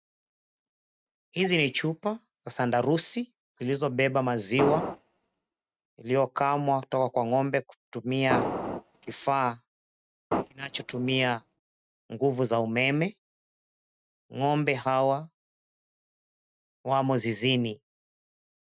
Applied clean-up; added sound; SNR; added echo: neural mask model RNNoise.